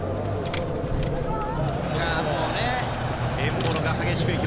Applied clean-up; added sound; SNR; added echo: none; Engine / Car; 0 dB; none.